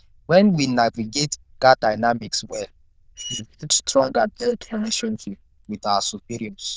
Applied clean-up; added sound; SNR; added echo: neural diffusion model UNIVERSE++.